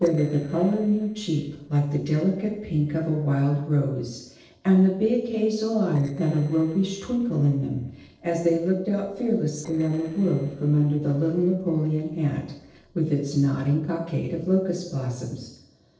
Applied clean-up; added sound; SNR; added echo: neural separator model SepFormer DNS4.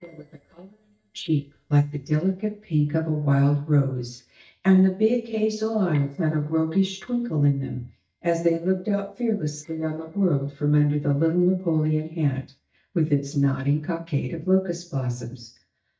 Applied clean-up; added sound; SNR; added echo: neural mask model DeepFilterNet 3.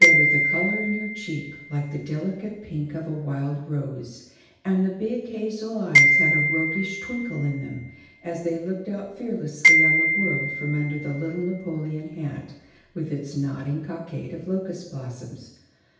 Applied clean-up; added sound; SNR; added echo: none; Glockenspiel; -5 dB; reverberation time 0.9 s.